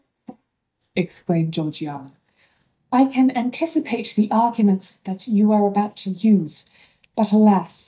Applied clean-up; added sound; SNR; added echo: neural mask model DeepFilterNet 3.